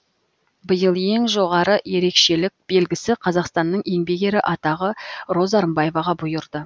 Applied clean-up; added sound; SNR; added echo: none; none; none; none.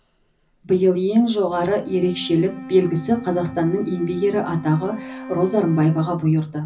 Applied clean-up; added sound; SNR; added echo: none; Wind instrument, woodwind instrument; 16 dB; reverberation time 0.4 s.